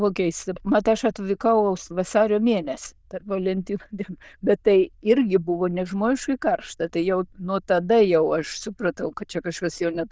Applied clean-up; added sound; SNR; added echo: neural diffusion model UNIVERSE++.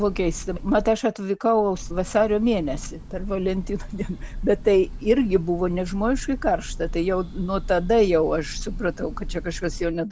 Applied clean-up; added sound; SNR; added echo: none; Bird / Breathing; 10 dB; none.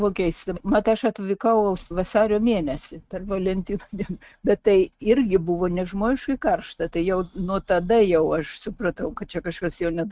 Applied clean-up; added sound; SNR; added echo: neural mask model RNNoise.